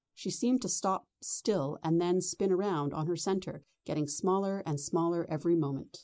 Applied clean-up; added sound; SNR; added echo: neural mask model Resemble Enhance denoiser.